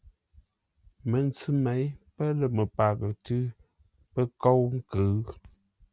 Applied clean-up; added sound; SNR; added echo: none; none; none; none.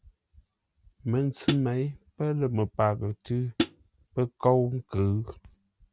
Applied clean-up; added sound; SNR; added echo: none; Hi-hat; 1 dB; none.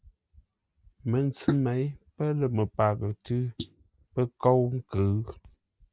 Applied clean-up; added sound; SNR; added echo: neural mask model Resemble Enhance denoiser.